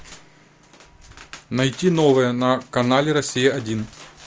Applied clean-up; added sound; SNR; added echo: none; none; none; none.